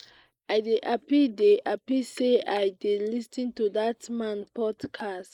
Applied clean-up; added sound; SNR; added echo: neural mask model Resemble Enhance denoiser.